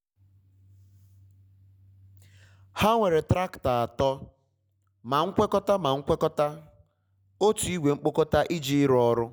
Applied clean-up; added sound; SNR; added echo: none; none; none; none.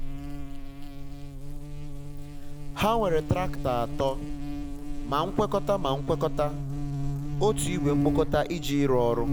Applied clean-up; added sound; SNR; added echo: none; Buzz; 2 dB; none.